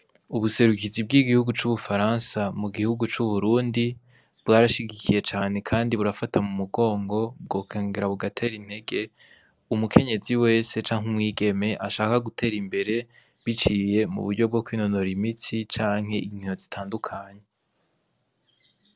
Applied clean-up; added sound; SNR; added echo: none; none; none; none.